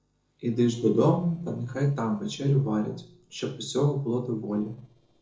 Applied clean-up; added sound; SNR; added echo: neural separator model SepFormer DNS4.